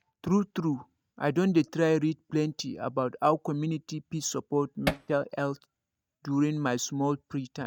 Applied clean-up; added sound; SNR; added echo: neural mask model RNNoise.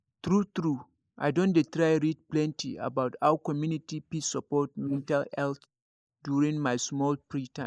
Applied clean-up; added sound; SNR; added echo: neural mask model Resemble Enhance denoiser.